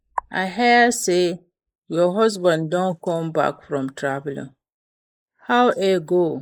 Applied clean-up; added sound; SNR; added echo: neural mask model Resemble Enhance denoiser.